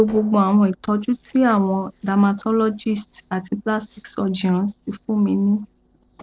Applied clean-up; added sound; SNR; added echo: neural separator model SepFormer DNS4.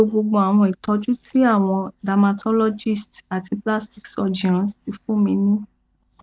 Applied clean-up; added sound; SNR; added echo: neural mask model DeepFilterNet 3.